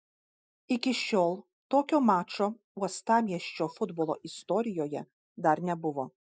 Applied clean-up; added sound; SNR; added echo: neural mask model DeepFilterNet 3.